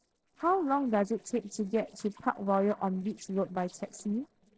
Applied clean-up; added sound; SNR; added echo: neural separator model SepFormer DNS4.